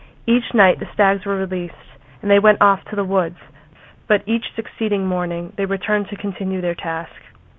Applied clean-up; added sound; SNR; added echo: none; none; none; none.